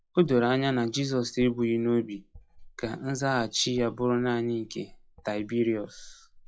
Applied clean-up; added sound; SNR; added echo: classical method log-MMSE.